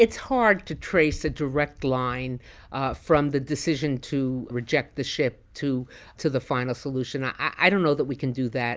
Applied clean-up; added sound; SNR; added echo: none; none; none; none.